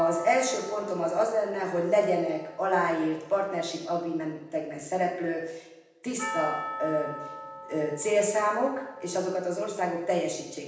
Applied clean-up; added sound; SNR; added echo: none; Percussion; 14 dB; reverberation time 0.9 s.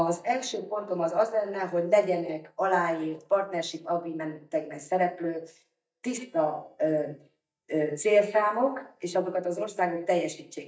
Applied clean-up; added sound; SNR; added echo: neural mask model DeepFilterNet 3.